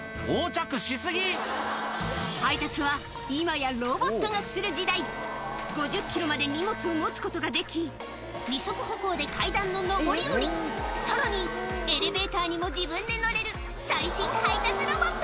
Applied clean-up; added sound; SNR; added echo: none; Bowed string instrument + Marimba, xylophone; 12 dB; none.